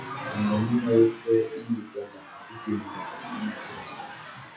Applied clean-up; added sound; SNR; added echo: classical method WPE with log-MMSE.